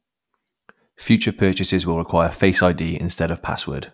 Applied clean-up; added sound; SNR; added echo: none; none; none; none.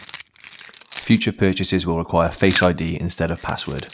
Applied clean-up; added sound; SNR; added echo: none; Keys jangling; 16 dB; none.